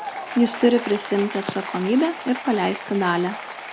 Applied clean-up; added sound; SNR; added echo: none; Applause / Crowd; 11 dB; none.